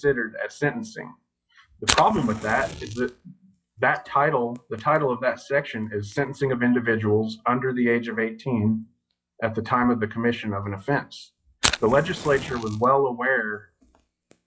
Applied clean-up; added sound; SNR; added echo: classical method log-MMSE.